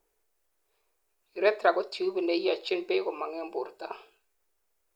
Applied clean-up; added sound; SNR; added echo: none; none; none; none.